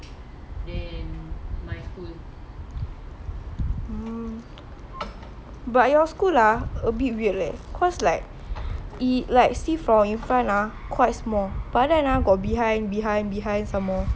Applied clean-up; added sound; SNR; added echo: none; none; none; none.